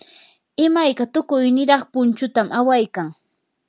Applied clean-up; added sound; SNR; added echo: none; none; none; none.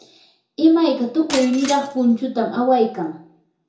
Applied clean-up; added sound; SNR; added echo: none; Shatter; 14 dB; reverberation time 0.6 s.